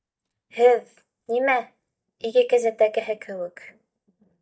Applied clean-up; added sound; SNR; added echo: neural mask model DeepFilterNet 3.